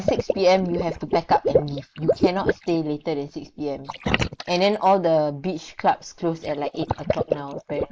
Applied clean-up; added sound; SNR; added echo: neural mask model Resemble Enhance denoiser.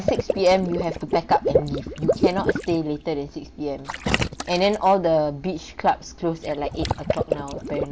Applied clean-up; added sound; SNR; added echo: none; Water / Liquid; 3 dB; none.